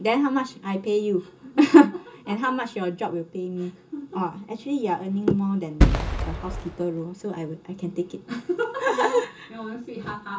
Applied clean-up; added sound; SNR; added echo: none; Fireworks; -2 dB; reverberation time 0.2 s.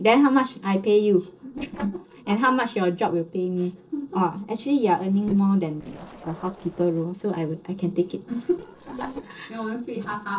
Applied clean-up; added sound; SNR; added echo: neural separator model SepFormer DNS4.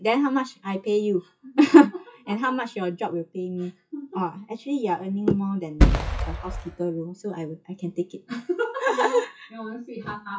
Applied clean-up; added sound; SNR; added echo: classical method WPE with log-MMSE.